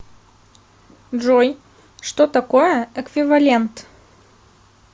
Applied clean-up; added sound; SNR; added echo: none; none; none; none.